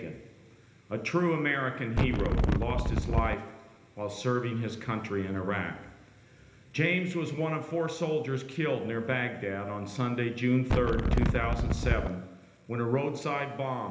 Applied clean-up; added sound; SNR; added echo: none; Wind; -4 dB; reverberation time 1.0 s.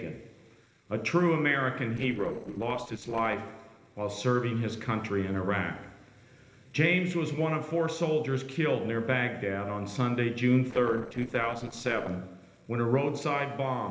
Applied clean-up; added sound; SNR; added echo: neural separator model SepFormer DNS4.